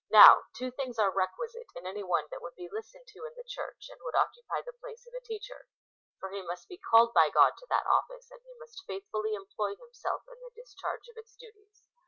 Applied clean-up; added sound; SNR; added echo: none; none; none; none.